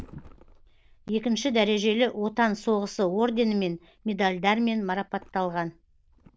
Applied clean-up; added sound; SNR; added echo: neural diffusion model UNIVERSE++.